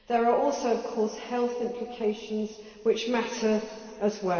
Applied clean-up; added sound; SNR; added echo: none; none; none; reverberation time 2.2 s.